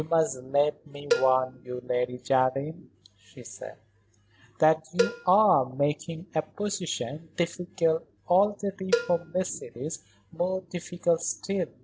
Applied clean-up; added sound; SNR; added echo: none; Cowbell; 7 dB; none.